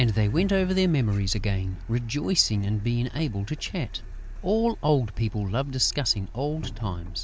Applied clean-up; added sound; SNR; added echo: none; Cupboard open or close + Car; 10 dB; none.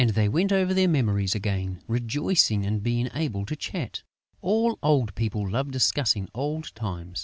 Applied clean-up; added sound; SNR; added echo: none; none; none; none.